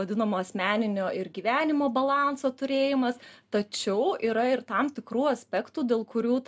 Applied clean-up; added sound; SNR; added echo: none; none; none; none.